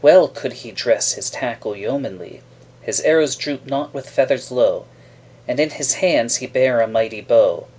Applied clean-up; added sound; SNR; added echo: none; none; none; none.